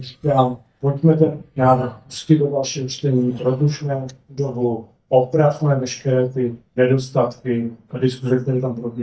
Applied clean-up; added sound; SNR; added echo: neural mask model DeepFilterNet 3.